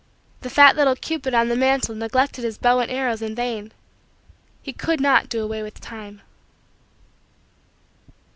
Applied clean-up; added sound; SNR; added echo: none; none; none; none.